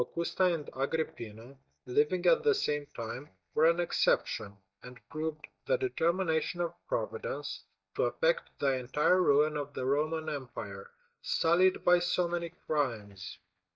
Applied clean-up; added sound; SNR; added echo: neural mask model DeepFilterNet 3.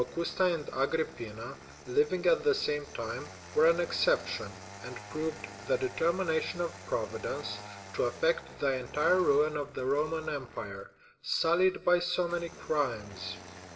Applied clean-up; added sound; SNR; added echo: none; Engine starting; 17 dB; reverberation time 1.3 s.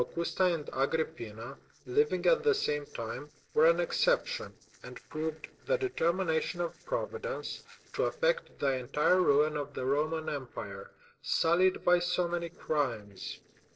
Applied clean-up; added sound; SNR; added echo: neural separator model SepFormer DNS4.